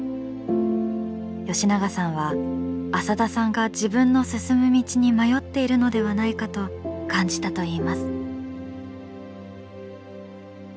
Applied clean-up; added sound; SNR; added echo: none; none; none; none.